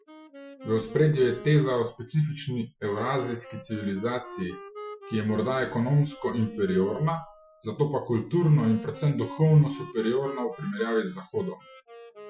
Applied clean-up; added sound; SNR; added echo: classical method Wiener filter.